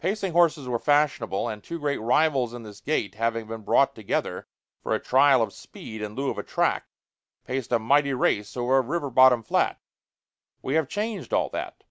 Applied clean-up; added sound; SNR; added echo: none; none; none; none.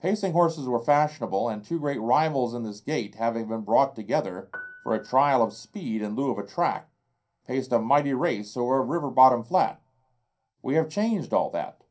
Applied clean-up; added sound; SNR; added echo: none; Piano; 19 dB; reverberation time 0.3 s.